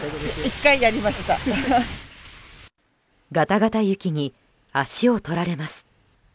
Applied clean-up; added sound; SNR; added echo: none; none; none; none.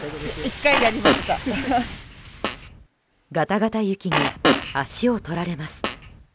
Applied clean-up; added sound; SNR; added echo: none; Fart; 0 dB; none.